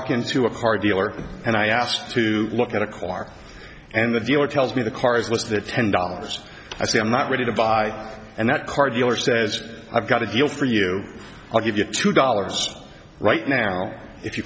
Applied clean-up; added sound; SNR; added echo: none; none; none; none.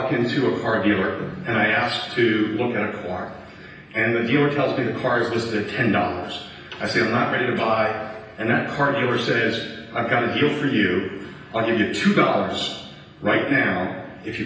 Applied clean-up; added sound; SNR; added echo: none; none; none; reverberation time 0.9 s.